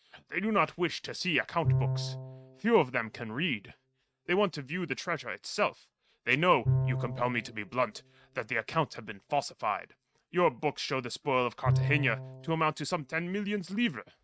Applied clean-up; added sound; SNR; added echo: neural mask model RNNoise.